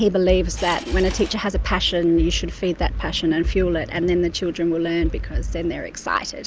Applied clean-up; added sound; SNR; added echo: none; Subway, metro, underground / Engine; 15 dB; none.